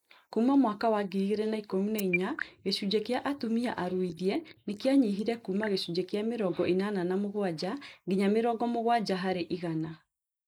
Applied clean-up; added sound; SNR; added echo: neural mask model Resemble Enhance denoiser.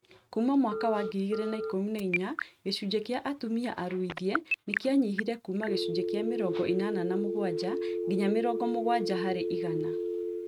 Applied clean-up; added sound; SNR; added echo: neural mask model RNNoise.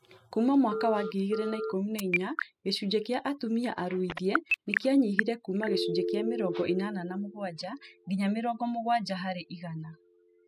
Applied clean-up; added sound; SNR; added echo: classical method spectral subtraction.